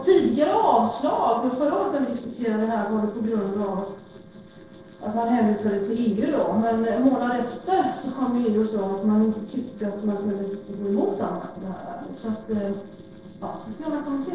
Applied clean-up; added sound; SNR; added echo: neural separator model SepFormer DNS4.